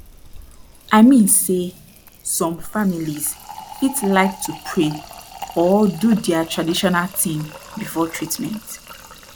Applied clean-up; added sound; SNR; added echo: none; Fill (with liquid); 17 dB; none.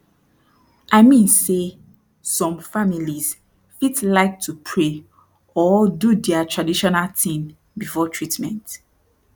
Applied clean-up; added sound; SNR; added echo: none; none; none; none.